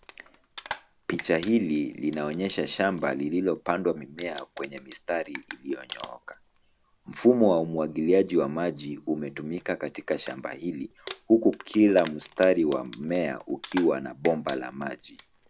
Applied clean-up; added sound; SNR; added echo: none; Crumpling, crinkling; 18 dB; none.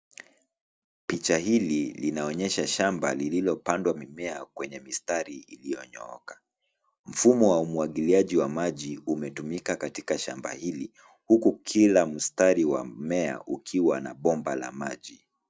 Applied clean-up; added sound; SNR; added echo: none; none; none; none.